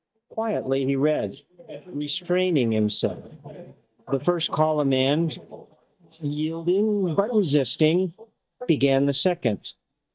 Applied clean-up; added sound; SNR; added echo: neural mask model DeepFilterNet 3.